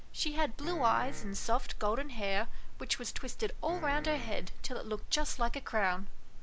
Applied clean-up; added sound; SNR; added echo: none; Piano; 16 dB; none.